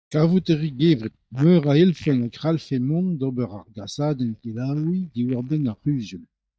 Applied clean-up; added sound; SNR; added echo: neural mask model DeepFilterNet 3.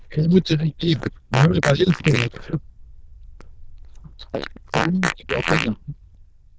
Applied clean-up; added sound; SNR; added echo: neural diffusion model UNIVERSE++.